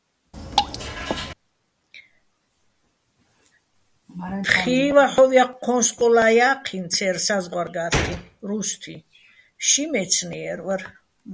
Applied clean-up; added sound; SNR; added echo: none; Drip / Water + Gunshot, gunfire; 6 dB; none.